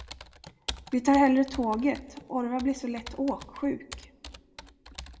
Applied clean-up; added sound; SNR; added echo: none; Computer keyboard; 16 dB; reverberation time 1.5 s.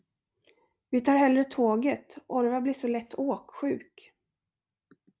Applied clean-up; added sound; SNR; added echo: none; none; none; none.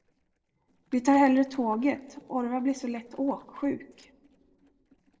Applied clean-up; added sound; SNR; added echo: neural separator model SepFormer DNS4.